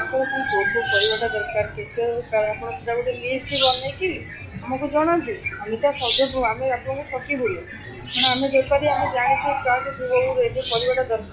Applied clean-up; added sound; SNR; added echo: classical method log-MMSE.